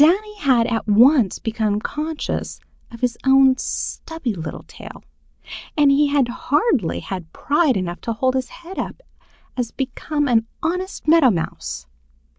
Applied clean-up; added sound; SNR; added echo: none; none; none; none.